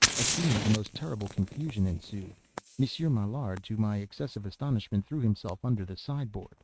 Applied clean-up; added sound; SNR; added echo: neural mask model RNNoise.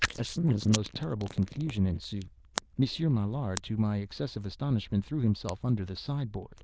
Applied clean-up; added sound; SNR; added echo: neural diffusion model UNIVERSE++.